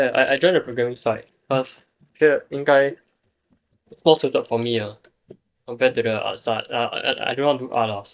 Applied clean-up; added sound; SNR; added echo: neural mask model DeepFilterNet 3.